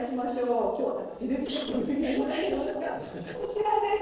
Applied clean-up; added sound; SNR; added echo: neural separator model SepFormer DNS4.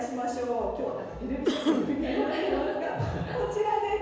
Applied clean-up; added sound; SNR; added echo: none; Cough; 3 dB; reverberation time 1.2 s.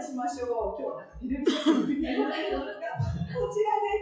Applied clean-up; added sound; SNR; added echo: classical method WPE with log-MMSE.